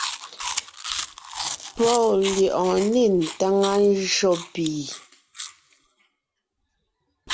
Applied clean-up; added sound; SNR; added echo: none; Chewing, mastication; 10 dB; none.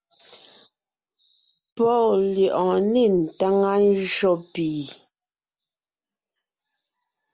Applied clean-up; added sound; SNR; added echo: none; none; none; none.